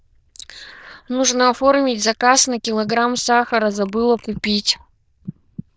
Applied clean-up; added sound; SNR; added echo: neural diffusion model UNIVERSE++.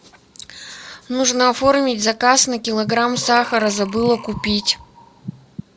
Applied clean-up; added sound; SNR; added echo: none; Breathing; 15 dB; none.